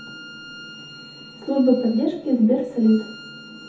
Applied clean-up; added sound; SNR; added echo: none; Bowed string instrument; 20 dB; reverberation time 0.5 s.